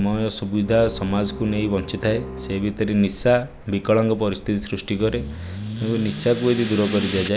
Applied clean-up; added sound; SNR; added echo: none; Bowed string instrument + Accelerating, revving, vroom / Car; 11 dB; none.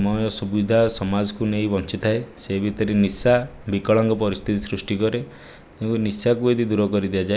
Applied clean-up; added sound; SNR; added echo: none; none; none; none.